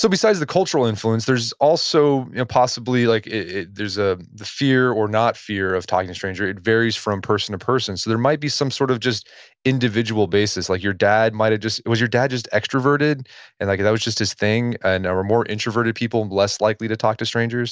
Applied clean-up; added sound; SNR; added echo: none; none; none; none.